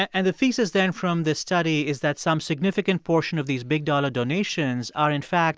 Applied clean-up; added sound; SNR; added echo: none; none; none; none.